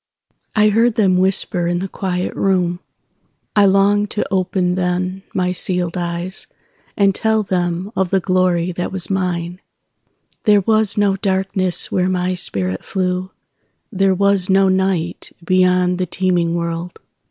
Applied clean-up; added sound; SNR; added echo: none; none; none; none.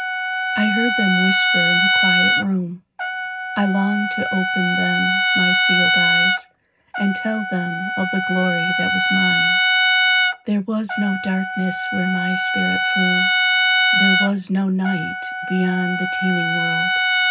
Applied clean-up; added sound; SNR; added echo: none; Trumpet; -4 dB; reverberation time 0.4 s.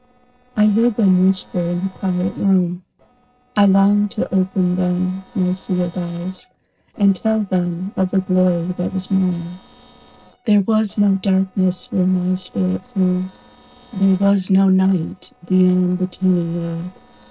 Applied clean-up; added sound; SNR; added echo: neural separator model SepFormer DNS4.